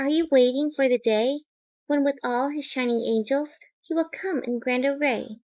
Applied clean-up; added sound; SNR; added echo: neural mask model Resemble Enhance denoiser.